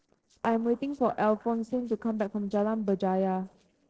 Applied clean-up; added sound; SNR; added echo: neural separator model SepFormer DNS4.